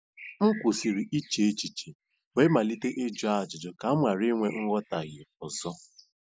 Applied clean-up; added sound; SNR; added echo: neural mask model Resemble Enhance denoiser.